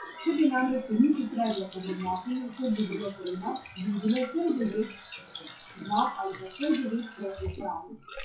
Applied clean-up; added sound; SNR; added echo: classical method WPE with log-MMSE.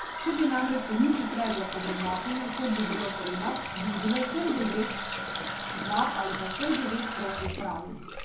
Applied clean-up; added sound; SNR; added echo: none; Water tap, faucet; 4 dB; reverberation time 0.6 s.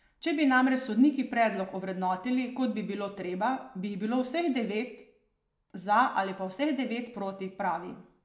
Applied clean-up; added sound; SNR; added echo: none; none; none; none.